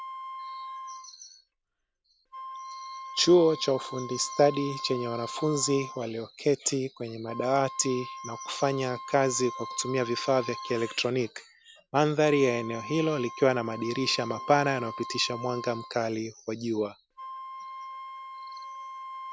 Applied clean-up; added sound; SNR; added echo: none; Wind instrument, woodwind instrument; 12 dB; none.